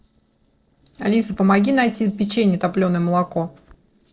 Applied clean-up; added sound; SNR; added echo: neural separator model SepFormer DNS4.